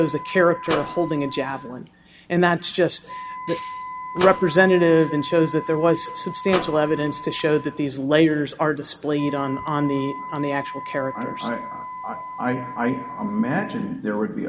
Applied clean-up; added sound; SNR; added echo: none; Microwave oven + Wind instrument, woodwind instrument; 11 dB; none.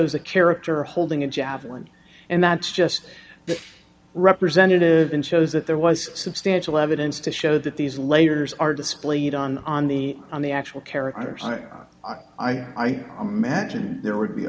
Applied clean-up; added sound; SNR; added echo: none; none; none; none.